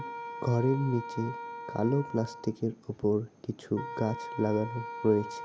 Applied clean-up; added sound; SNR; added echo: none; Wind instrument, woodwind instrument; 10 dB; none.